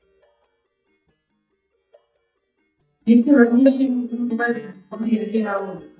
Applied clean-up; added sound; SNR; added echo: neural mask model DeepFilterNet 3.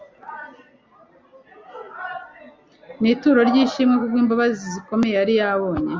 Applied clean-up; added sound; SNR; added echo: none; none; none; none.